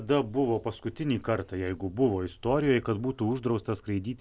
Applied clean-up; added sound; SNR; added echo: none; none; none; none.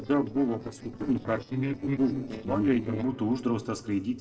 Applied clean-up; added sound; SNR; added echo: neural separator model SepFormer DNS4.